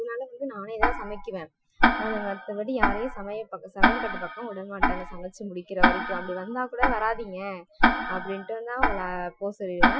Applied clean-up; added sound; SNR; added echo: classical method Wiener filter.